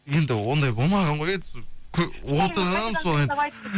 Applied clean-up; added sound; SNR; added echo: none; Wind; 11 dB; none.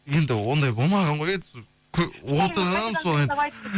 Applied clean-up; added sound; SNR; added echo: none; none; none; none.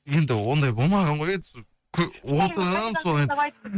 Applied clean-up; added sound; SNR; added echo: neural mask model RNNoise.